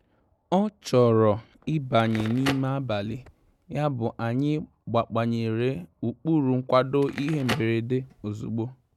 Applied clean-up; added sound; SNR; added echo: none; Crackle; 16 dB; none.